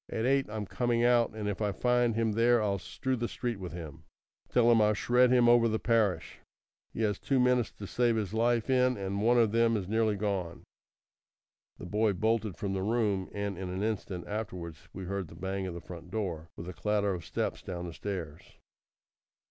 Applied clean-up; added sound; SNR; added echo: none; none; none; none.